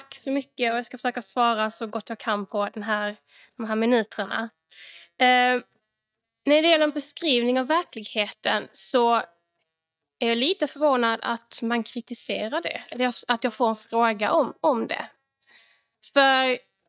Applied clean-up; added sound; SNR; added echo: neural mask model DeepFilterNet 3.